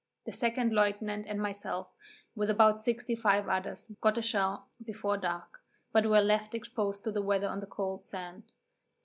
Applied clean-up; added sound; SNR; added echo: none; none; none; none.